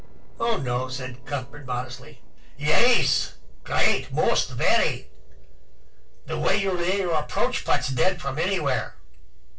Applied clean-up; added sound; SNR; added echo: neural separator model SepFormer DNS4.